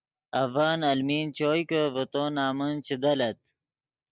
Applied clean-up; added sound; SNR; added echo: none; none; none; none.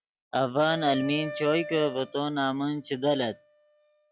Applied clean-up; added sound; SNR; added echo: classical method log-MMSE.